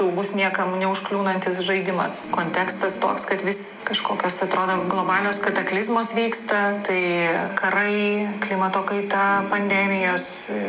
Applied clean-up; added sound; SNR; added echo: none; Guitar; 14 dB; none.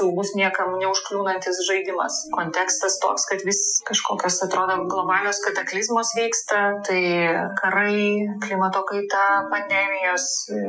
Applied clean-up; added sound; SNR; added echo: classical method Wiener filter.